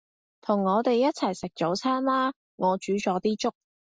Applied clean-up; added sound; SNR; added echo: none; none; none; none.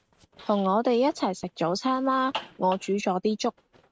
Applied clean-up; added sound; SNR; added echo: neural mask model RNNoise.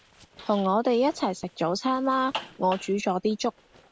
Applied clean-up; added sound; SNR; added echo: none; Zipper (clothing); 17 dB; none.